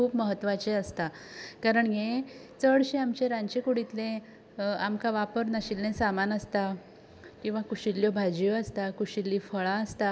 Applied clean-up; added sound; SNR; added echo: none; none; none; none.